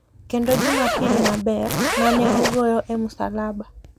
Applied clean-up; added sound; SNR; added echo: none; Zipper (clothing); -1 dB; none.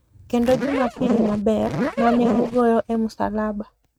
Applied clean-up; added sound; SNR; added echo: neural mask model RNNoise.